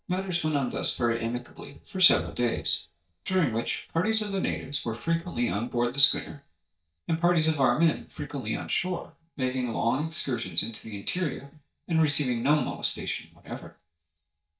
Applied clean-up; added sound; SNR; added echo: neural mask model DeepFilterNet 3.